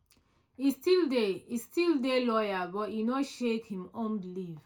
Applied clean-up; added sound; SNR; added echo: none; none; none; reverberation time 0.2 s.